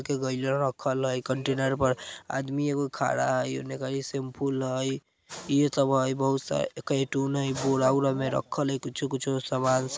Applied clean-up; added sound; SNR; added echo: none; none; none; none.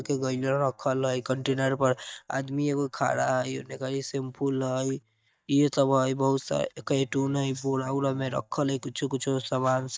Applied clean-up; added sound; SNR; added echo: neural mask model DeepFilterNet 3.